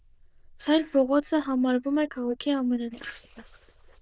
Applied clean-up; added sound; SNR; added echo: neural diffusion model UNIVERSE++.